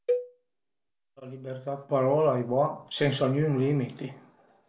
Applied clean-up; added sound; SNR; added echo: none; Cowbell; 7 dB; none.